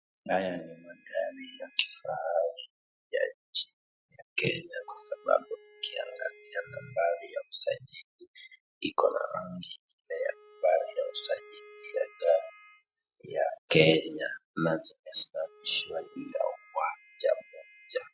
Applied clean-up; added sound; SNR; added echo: classical method Wiener filter.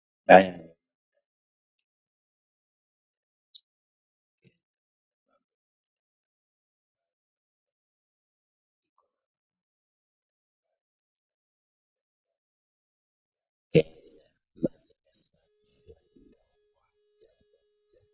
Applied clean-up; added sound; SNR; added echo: neural mask model DeepFilterNet 3.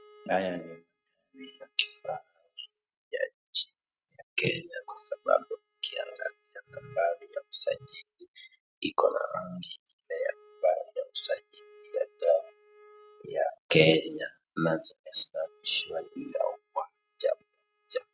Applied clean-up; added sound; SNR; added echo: neural mask model RNNoise.